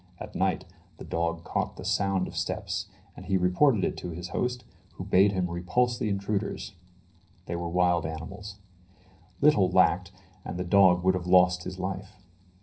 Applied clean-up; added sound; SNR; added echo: none; none; none; reverberation time 0.5 s.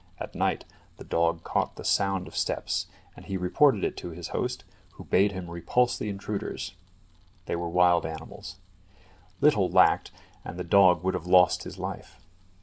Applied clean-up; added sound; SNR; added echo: none; none; none; none.